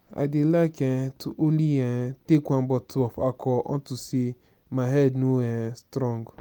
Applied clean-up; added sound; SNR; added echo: none; none; none; none.